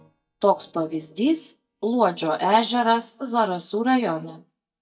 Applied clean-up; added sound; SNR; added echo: neural mask model DeepFilterNet 3.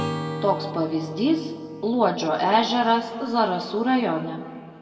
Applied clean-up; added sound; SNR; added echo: none; Acoustic guitar / Strum; 12 dB; reverberation time 1.8 s.